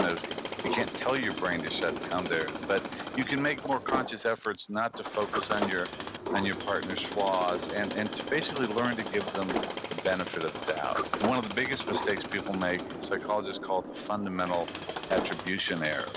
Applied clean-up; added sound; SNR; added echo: none; Sliding door + Tools; 4 dB; none.